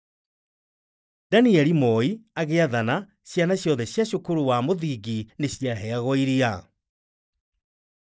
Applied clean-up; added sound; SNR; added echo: neural mask model DeepFilterNet 3.